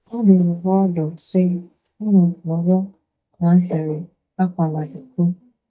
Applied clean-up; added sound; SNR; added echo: neural mask model DeepFilterNet 3.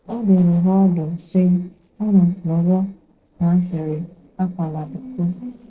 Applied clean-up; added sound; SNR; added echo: neural separator model SepFormer DNS4.